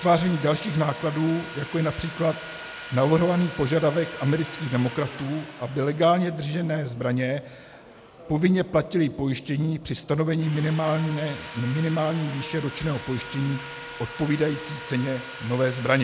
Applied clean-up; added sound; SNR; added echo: none; Sawing; 15 dB; none.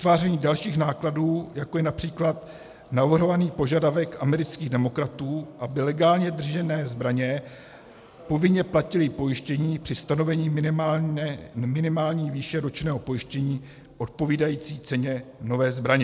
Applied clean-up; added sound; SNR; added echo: none; none; none; none.